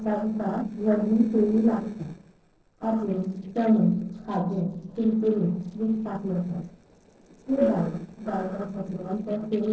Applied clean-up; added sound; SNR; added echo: neural separator model SepFormer DNS4.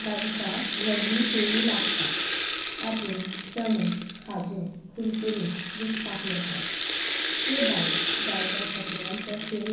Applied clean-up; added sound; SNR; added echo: none; Rattle (instrument); -4 dB; reverberation time 0.6 s.